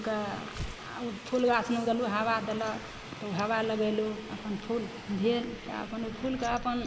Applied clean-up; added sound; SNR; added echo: none; Tearing + Subway, metro, underground; 13 dB; none.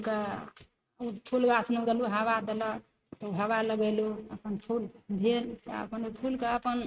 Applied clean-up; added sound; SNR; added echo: neural mask model RNNoise.